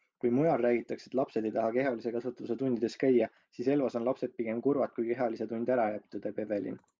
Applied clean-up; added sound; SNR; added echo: none; none; none; none.